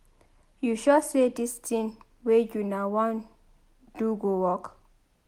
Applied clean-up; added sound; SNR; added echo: none; none; none; none.